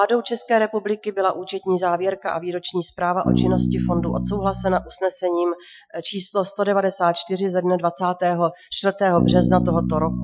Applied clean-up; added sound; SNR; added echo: classical method Wiener filter.